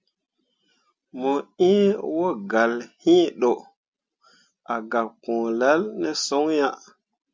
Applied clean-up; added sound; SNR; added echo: none; none; none; none.